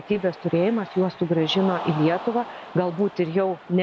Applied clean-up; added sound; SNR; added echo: none; Cheering; 14 dB; none.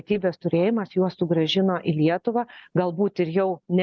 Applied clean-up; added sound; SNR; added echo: none; none; none; none.